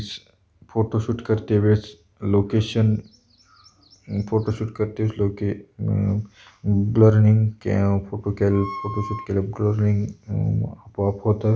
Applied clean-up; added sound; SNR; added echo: none; Wind instrument, woodwind instrument; 13 dB; none.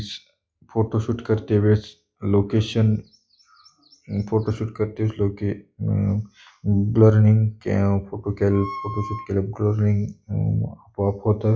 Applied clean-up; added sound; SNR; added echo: classical method log-MMSE.